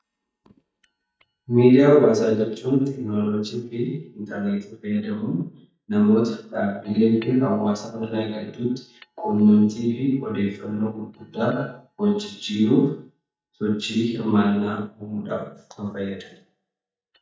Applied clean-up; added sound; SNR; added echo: neural mask model DeepFilterNet 3.